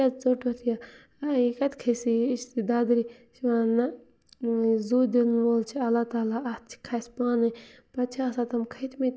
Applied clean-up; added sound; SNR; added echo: none; none; none; none.